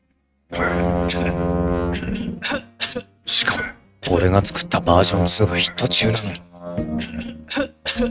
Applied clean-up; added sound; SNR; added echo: neural mask model RNNoise.